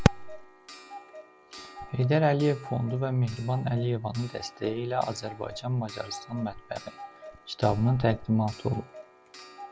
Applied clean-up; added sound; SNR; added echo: none; Clock; 17 dB; none.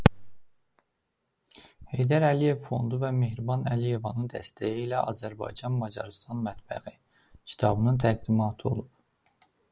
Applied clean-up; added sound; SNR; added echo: none; none; none; none.